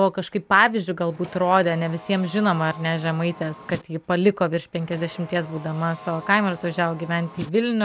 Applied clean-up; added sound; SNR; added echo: none; Car; 18 dB; none.